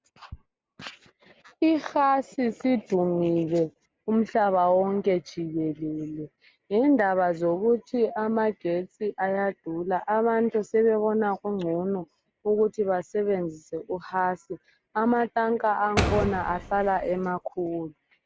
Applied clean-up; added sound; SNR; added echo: none; Door; 5 dB; none.